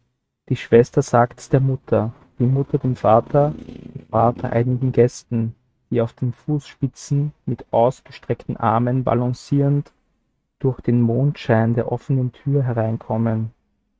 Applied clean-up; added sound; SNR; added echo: neural mask model RNNoise.